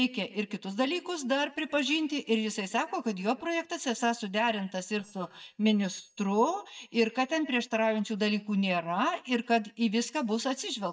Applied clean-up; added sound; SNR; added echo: neural mask model DeepFilterNet 3.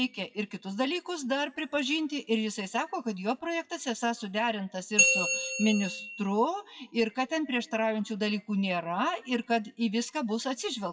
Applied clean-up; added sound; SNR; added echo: classical method WPE with log-MMSE.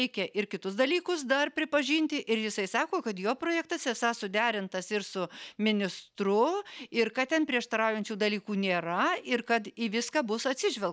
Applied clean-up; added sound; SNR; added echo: none; none; none; none.